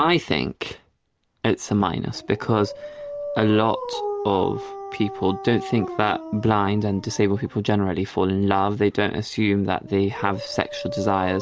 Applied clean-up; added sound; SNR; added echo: none; Dog; 12 dB; none.